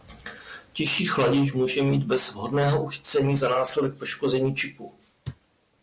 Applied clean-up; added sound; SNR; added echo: none; none; none; none.